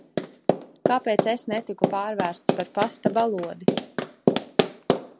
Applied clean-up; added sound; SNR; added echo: none; Run; -2 dB; none.